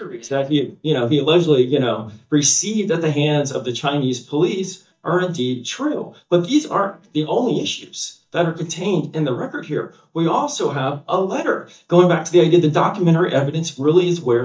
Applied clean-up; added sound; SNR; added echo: neural mask model DeepFilterNet 3.